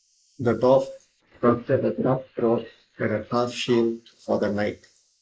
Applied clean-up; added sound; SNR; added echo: neural mask model Resemble Enhance denoiser.